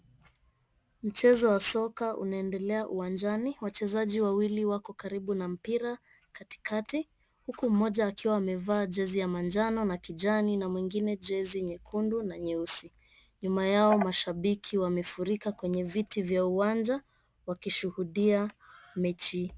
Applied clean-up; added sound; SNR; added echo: none; none; none; none.